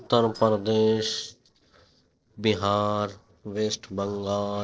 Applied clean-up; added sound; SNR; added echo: neural separator model SepFormer DNS4.